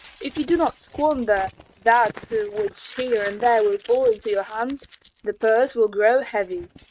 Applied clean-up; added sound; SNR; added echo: neural mask model RNNoise.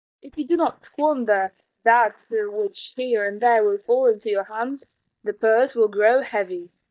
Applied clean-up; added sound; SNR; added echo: neural mask model DeepFilterNet 3.